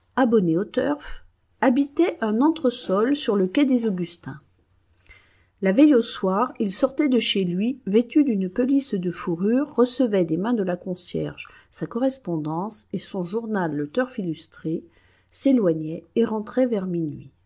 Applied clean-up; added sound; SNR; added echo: none; none; none; none.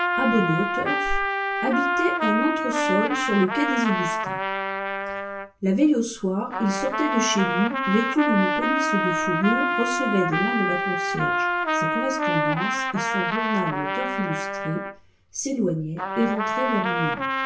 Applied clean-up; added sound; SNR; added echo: none; Trumpet; -1 dB; reverberation time 0.3 s.